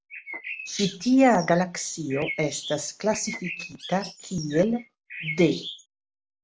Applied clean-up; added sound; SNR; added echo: none; Bird; 12 dB; none.